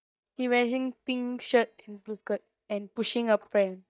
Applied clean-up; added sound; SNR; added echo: neural mask model DeepFilterNet 3.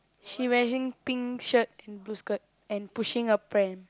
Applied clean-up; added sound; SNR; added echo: none; none; none; none.